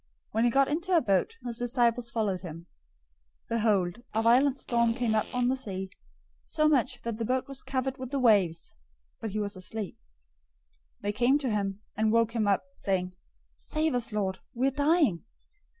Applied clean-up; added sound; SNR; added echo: none; Fart; 16 dB; none.